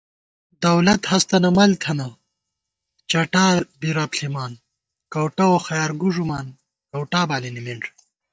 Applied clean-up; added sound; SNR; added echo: neural mask model DeepFilterNet 3.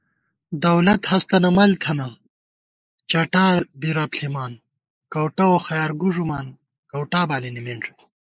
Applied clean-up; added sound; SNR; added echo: neural mask model Resemble Enhance denoiser.